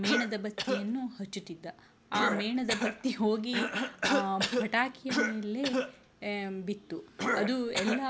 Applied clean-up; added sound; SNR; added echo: none; Cough; 1 dB; none.